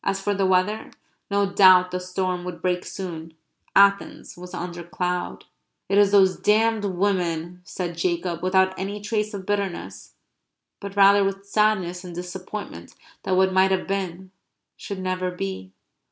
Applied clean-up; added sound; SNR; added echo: none; none; none; none.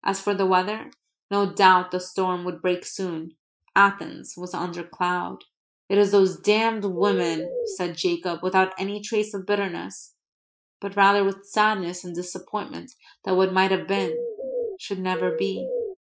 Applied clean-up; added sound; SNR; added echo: classical method Wiener filter.